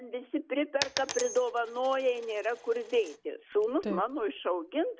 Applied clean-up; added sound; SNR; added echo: none; Coin (dropping); 10 dB; none.